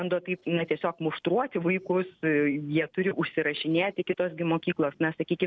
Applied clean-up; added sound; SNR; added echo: none; none; none; none.